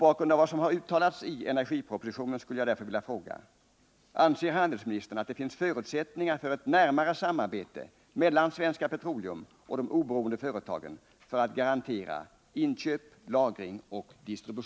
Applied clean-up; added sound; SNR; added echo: none; none; none; none.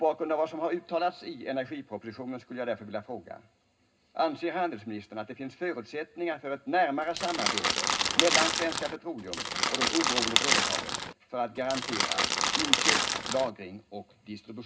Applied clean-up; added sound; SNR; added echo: none; Crackle; -5 dB; reverberation time 0.2 s.